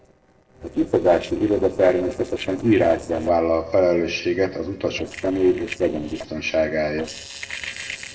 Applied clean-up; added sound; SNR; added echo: neural separator model SepFormer DNS4.